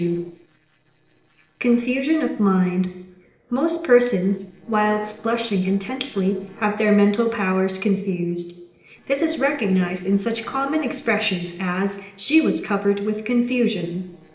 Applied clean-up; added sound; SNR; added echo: neural separator model SepFormer DNS4.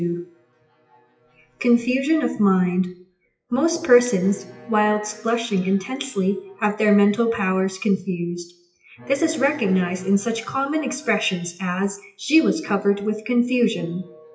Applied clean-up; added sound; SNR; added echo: classical method WPE with log-MMSE.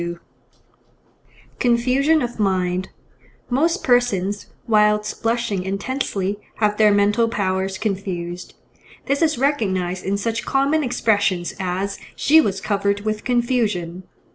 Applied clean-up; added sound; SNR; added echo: none; none; none; none.